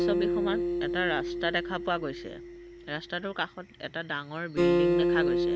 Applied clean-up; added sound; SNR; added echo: none; Acoustic guitar; -5 dB; none.